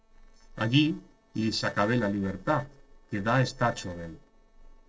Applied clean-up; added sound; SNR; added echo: neural separator model SepFormer DNS4.